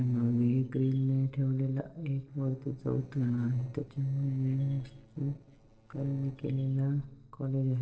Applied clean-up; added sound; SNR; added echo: neural separator model SepFormer DNS4.